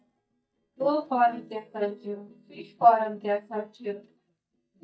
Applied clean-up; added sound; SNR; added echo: neural mask model DeepFilterNet 3.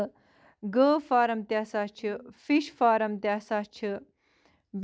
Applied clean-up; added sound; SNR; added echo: none; none; none; none.